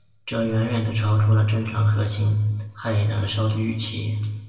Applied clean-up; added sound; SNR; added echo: none; none; none; reverberation time 1.0 s.